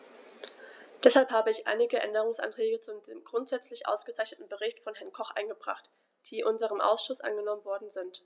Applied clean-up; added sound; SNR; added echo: none; none; none; none.